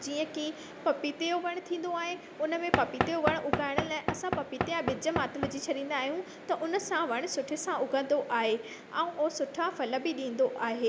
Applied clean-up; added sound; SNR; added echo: none; Knock / Wood; 2 dB; none.